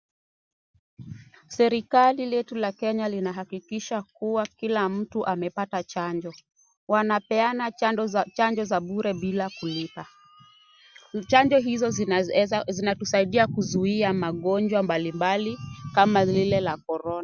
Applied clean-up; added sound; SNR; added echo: none; none; none; none.